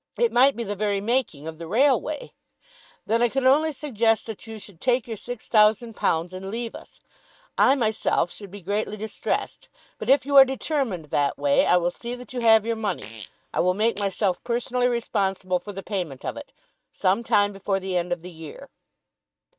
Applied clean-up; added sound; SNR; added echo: neural mask model RNNoise.